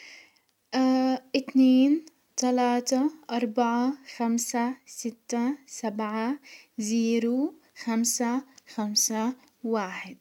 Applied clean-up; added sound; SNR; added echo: none; none; none; none.